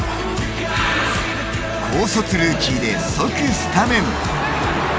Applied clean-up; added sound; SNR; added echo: none; none; none; none.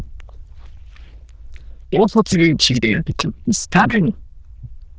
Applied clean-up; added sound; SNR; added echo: neural diffusion model UNIVERSE++.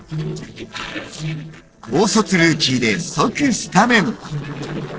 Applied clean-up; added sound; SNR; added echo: neural separator model SepFormer DNS4.